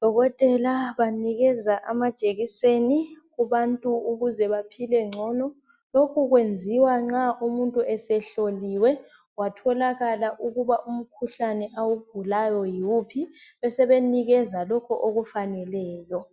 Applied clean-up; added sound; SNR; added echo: none; none; none; none.